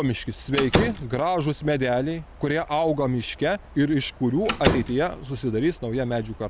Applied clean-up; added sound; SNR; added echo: none; Slam; 3 dB; none.